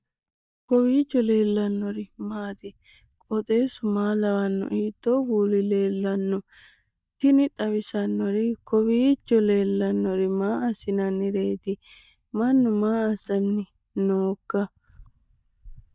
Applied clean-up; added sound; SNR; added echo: neural mask model DeepFilterNet 3.